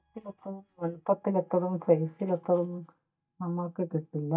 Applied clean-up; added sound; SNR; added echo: neural mask model DeepFilterNet 3.